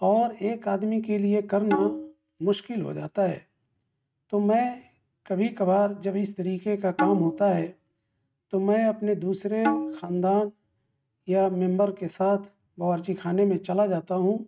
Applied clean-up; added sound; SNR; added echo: neural mask model RNNoise.